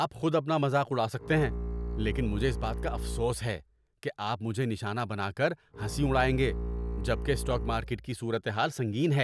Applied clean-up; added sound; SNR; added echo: none; Bowed string instrument; 5 dB; none.